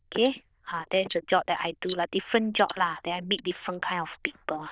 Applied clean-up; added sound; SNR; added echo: neural diffusion model UNIVERSE++.